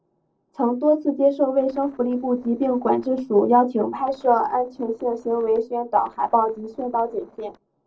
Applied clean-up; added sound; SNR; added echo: neural separator model SepFormer DNS4.